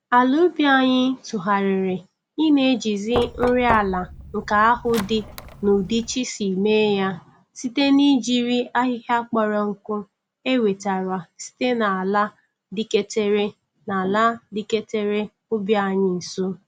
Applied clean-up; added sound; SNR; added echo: none; Knock; 10 dB; none.